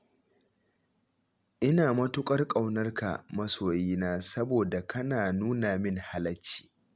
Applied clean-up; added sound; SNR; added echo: none; none; none; none.